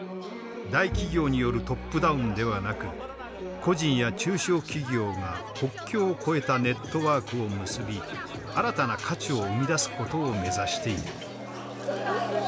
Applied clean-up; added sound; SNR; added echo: none; Bowed string instrument; 10 dB; none.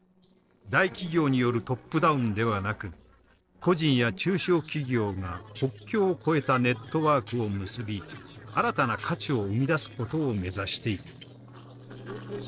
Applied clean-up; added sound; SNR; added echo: neural separator model SepFormer DNS4.